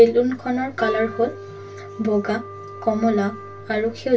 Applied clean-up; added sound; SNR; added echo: none; Wind instrument, woodwind instrument; 14 dB; reverberation time 0.1 s.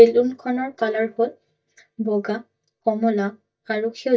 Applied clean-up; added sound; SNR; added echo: neural mask model DeepFilterNet 3.